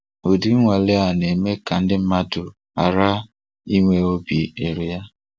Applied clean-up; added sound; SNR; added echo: none; none; none; none.